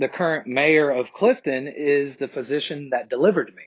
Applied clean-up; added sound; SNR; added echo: none; none; none; none.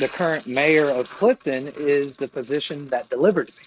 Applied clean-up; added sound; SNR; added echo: neural mask model RNNoise.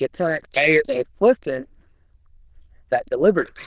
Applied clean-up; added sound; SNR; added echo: neural diffusion model UNIVERSE++.